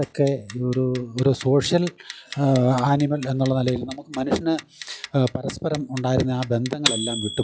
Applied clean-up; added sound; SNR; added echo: classical method log-MMSE.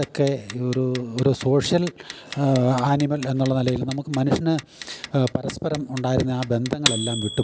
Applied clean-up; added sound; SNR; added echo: none; Clock; 12 dB; none.